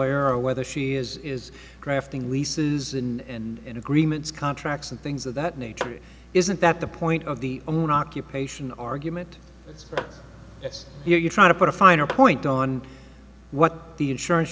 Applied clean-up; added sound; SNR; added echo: none; Tap / Hammer; 13 dB; none.